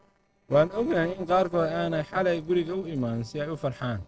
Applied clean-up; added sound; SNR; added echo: neural separator model SepFormer DNS4.